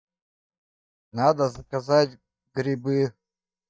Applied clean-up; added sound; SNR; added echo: neural mask model DeepFilterNet 3.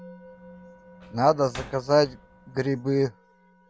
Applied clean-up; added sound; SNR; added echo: none; Slam + Musical instrument; 20 dB; none.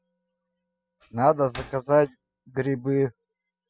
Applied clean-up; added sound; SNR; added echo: classical method spectral subtraction.